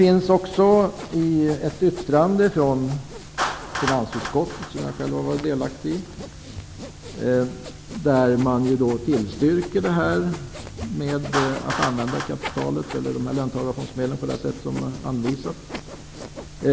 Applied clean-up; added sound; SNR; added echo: none; Sawing + Clapping; 12 dB; none.